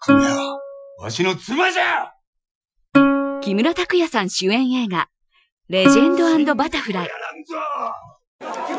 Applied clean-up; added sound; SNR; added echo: classical method Wiener filter.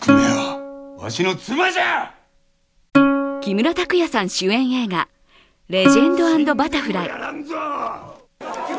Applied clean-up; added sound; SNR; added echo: none; Plucked string instrument; 2 dB; none.